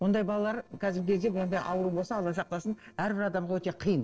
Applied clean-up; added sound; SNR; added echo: neural separator model SepFormer DNS4.